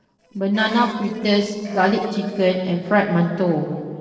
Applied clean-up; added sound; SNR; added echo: neural separator model SepFormer DNS4.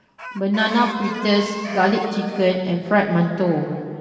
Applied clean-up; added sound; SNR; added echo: none; Chicken, rooster; 12 dB; reverberation time 2.4 s.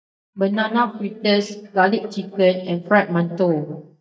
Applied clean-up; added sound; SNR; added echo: neural mask model DeepFilterNet 3.